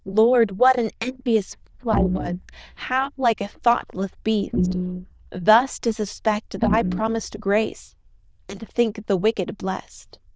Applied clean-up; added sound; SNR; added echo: neural diffusion model UNIVERSE++.